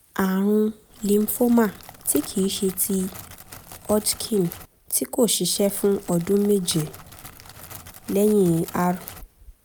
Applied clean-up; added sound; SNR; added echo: none; Crackle; 18 dB; none.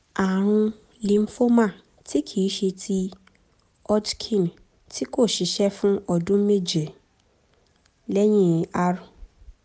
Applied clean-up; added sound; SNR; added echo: none; none; none; none.